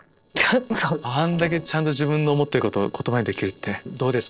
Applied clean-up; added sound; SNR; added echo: neural separator model SepFormer DNS4.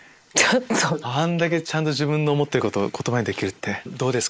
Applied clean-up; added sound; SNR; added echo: neural mask model Resemble Enhance denoiser.